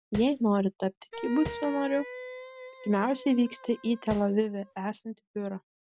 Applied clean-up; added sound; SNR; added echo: none; Wind instrument, woodwind instrument + Tap; 13 dB; none.